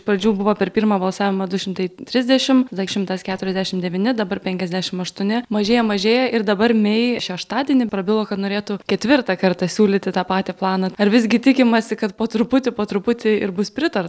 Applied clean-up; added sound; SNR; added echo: neural separator model SepFormer DNS4.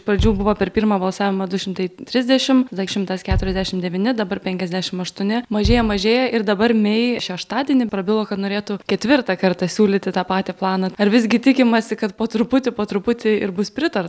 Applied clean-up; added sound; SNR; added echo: none; Bass drum; 10 dB; none.